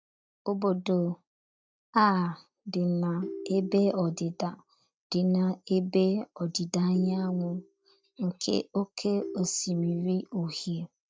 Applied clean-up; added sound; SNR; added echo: neural mask model DeepFilterNet 3.